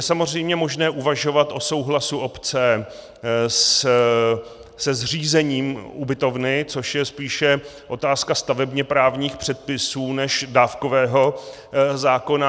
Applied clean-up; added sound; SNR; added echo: none; none; none; none.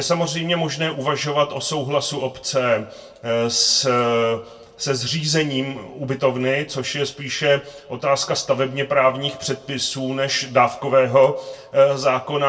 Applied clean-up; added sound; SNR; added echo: none; none; none; reverberation time 0.2 s.